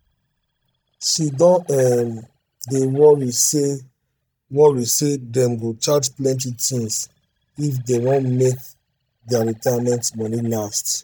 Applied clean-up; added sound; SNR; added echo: neural mask model DeepFilterNet 3.